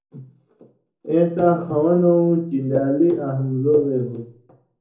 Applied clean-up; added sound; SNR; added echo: none; none; none; reverberation time 0.6 s.